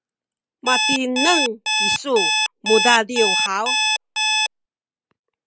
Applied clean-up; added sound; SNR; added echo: none; Alarm; -2 dB; none.